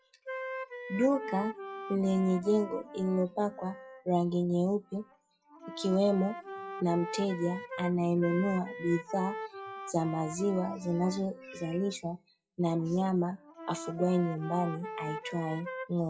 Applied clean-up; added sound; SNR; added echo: classical method WPE with log-MMSE.